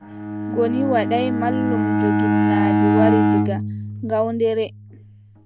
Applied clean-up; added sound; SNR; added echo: none; Bowed string instrument; -3 dB; none.